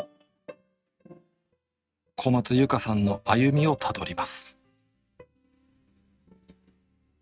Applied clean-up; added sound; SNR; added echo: neural mask model RNNoise.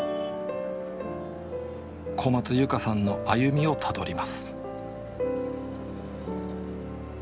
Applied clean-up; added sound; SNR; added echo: none; Traffic noise, roadway noise; 19 dB; none.